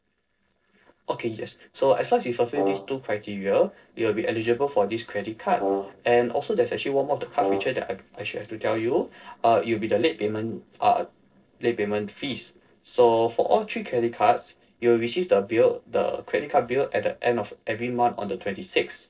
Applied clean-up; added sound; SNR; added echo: neural separator model SepFormer DNS4.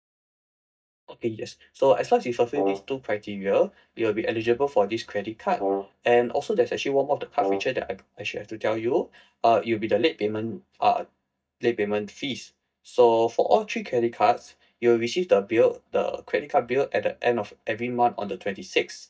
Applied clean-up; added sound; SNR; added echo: neural mask model DeepFilterNet 3.